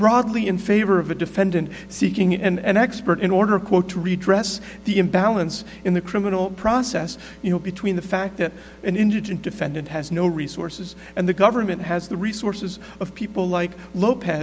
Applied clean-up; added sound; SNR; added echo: none; none; none; none.